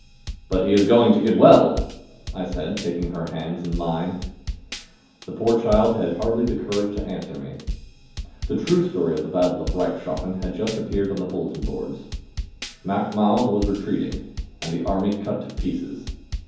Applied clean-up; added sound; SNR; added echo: none; Drum kit; 11 dB; reverberation time 0.9 s.